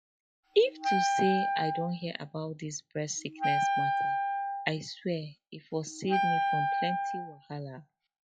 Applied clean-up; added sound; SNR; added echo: classical method log-MMSE.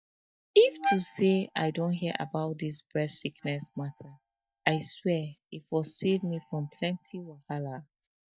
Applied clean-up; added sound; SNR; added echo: neural mask model DeepFilterNet 3.